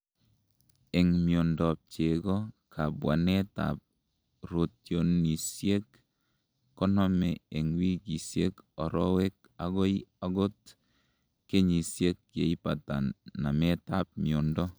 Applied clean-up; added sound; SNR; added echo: none; none; none; none.